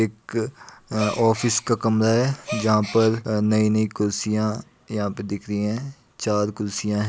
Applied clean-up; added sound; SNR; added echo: none; Gasp; 13 dB; none.